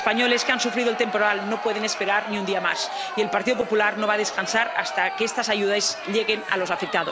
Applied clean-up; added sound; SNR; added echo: none; Crowd; 8 dB; none.